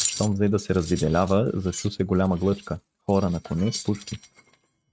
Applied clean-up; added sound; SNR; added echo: neural mask model RNNoise.